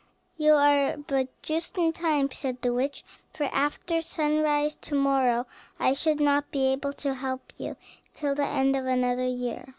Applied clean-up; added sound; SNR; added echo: none; none; none; none.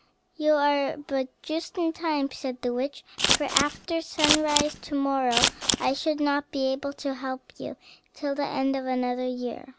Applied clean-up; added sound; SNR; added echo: none; Scissors; -2 dB; none.